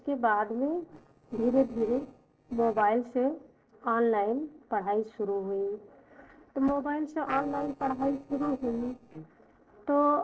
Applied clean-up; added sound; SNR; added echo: neural separator model SepFormer DNS4.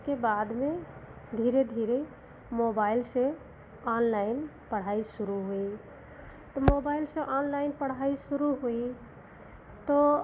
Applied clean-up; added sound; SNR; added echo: none; none; none; none.